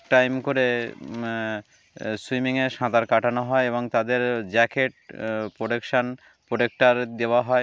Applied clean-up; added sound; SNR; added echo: none; none; none; none.